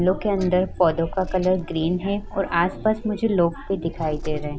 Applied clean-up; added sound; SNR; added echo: none; Purr; 12 dB; none.